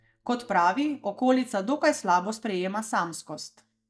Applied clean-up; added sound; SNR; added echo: neural mask model DeepFilterNet 3.